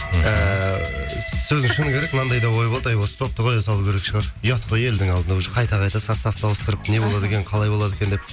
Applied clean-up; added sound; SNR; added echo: none; Train; 15 dB; none.